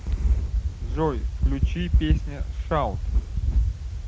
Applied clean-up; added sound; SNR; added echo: none; none; none; none.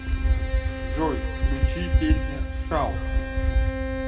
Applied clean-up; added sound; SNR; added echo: none; Bowed string instrument; 11 dB; reverberation time 2.0 s.